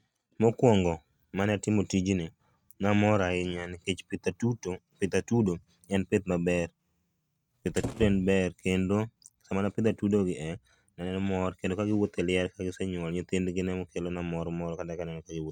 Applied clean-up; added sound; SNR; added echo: neural mask model RNNoise.